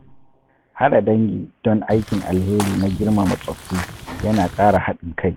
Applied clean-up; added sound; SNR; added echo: none; Walk, footsteps / Bird vocalization, bird call, bird song; 12 dB; none.